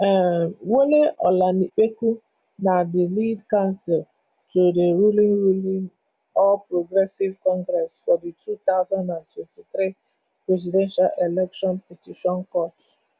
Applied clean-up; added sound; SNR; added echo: none; none; none; none.